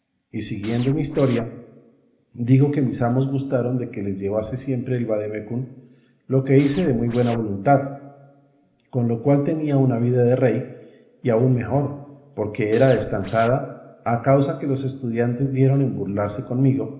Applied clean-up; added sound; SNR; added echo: none; Scratching (performance technique); 18 dB; reverberation time 1.1 s.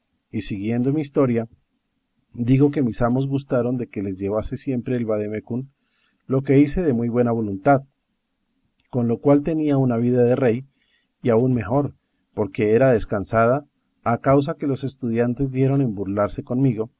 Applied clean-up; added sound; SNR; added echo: none; none; none; none.